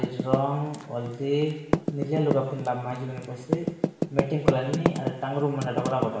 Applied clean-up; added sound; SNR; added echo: none; Typing; 2 dB; reverberation time 0.9 s.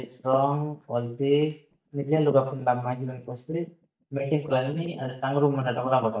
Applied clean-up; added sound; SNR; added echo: neural mask model DeepFilterNet 3.